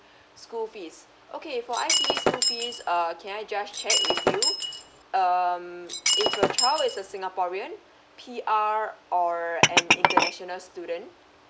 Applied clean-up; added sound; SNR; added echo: none; Glass + Shatter; -4 dB; none.